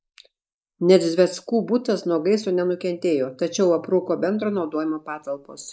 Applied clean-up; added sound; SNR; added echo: neural mask model Resemble Enhance denoiser.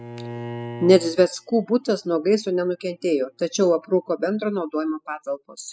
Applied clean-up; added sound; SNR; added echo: classical method spectral subtraction.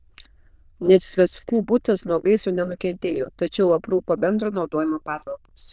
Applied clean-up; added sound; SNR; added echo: neural diffusion model UNIVERSE++.